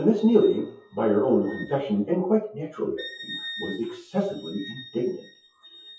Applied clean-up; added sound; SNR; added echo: classical method WPE with log-MMSE.